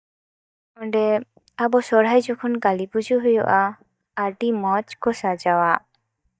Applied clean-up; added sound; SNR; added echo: neural mask model DeepFilterNet 3.